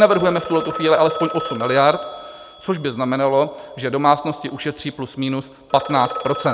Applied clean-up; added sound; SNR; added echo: none; Telephone; 12 dB; none.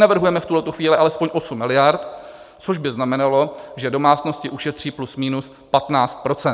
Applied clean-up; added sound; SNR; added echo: none; none; none; none.